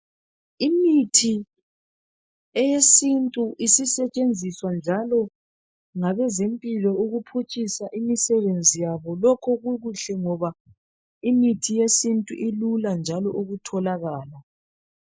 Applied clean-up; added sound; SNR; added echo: neural mask model Resemble Enhance denoiser.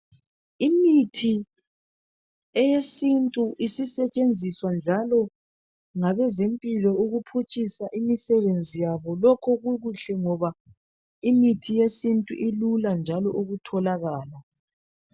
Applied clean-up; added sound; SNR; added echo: none; none; none; none.